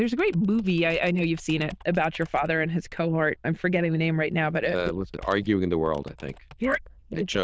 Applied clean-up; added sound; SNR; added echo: neural diffusion model UNIVERSE++.